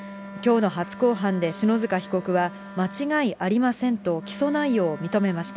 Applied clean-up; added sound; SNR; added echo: none; Wind instrument, woodwind instrument; 15 dB; none.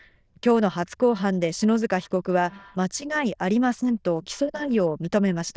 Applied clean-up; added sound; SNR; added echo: neural diffusion model UNIVERSE++.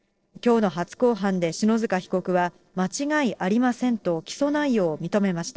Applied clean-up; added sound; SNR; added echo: neural separator model SepFormer DNS4.